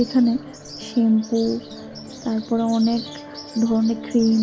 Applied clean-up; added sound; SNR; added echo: none; Guitar; 18 dB; none.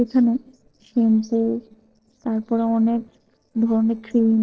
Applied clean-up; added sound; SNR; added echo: neural separator model SepFormer DNS4.